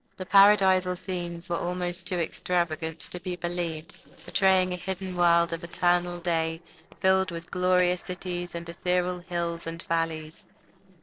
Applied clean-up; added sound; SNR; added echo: neural separator model SepFormer DNS4.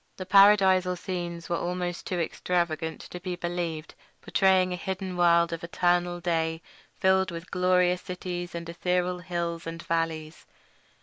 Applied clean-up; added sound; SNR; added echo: none; none; none; none.